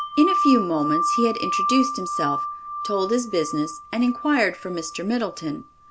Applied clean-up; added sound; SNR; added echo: none; Wind chime; 4 dB; none.